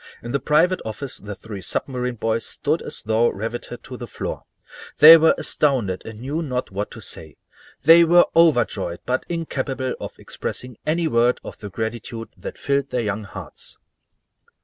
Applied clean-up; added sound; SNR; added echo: none; none; none; none.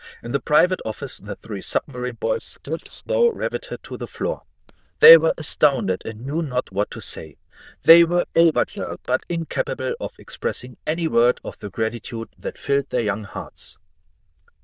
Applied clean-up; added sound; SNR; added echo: neural diffusion model UNIVERSE++.